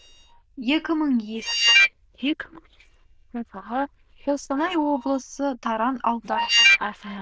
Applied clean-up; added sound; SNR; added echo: neural diffusion model UNIVERSE++.